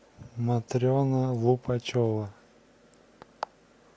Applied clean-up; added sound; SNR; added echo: none; none; none; none.